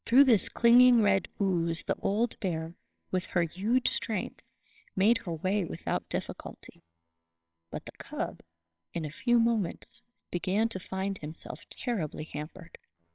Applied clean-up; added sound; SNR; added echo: neural separator model SepFormer WHAMR!.